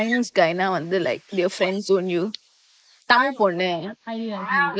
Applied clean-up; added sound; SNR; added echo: neural mask model Resemble Enhance denoiser.